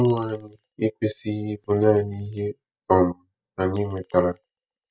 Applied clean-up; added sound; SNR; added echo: neural mask model DeepFilterNet 3.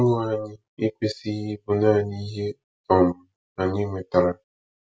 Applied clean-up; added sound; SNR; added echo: none; none; none; none.